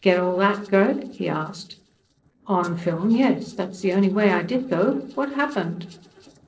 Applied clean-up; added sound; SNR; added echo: neural separator model SepFormer DNS4.